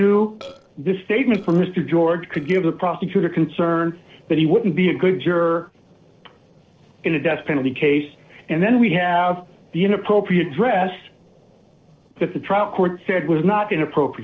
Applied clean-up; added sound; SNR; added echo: neural separator model SepFormer DNS4.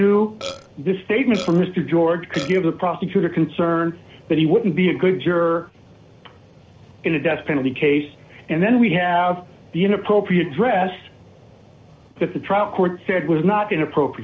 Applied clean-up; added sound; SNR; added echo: none; Burping, eructation; 12 dB; none.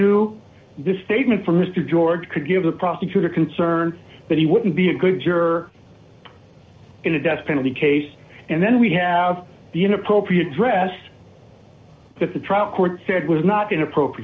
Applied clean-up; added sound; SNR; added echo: none; none; none; none.